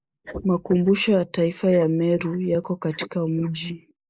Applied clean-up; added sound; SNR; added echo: neural mask model Resemble Enhance denoiser.